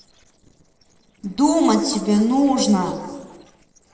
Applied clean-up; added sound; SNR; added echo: neural separator model SepFormer DNS4.